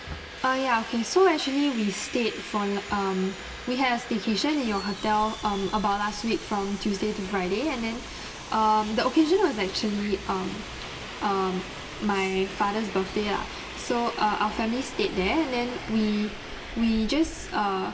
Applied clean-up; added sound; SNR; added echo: none; Subway, metro, underground; 12 dB; reverberation time 2.0 s.